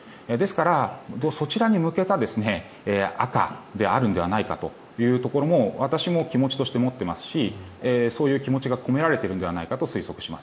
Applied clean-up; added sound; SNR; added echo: none; none; none; none.